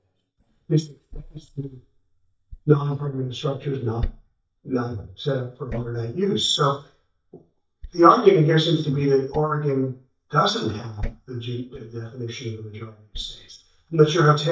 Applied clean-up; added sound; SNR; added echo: neural mask model DeepFilterNet 3.